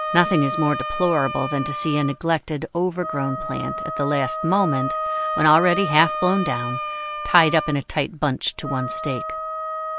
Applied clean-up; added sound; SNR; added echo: none; Wind instrument, woodwind instrument; 5 dB; none.